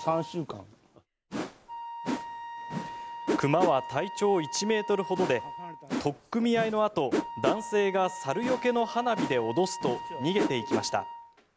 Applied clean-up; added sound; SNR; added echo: none; Wind instrument, woodwind instrument + Whoosh, swoosh, swish; 6 dB; none.